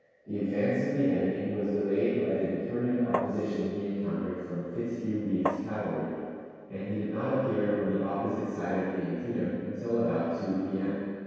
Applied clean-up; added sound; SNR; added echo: none; Tap; 4 dB; reverberation time 2.0 s.